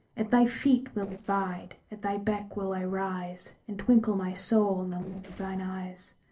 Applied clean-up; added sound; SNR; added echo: neural separator model SepFormer DNS4.